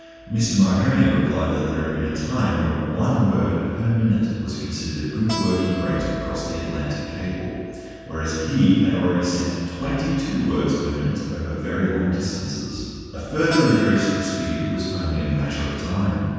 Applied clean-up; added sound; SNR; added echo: none; Keyboard (musical); 17 dB; reverberation time 2.1 s.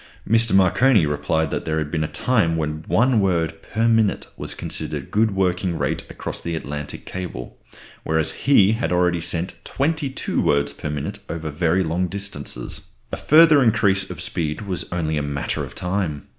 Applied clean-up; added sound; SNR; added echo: none; none; none; none.